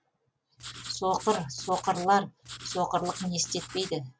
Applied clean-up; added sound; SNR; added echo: none; Writing; 14 dB; none.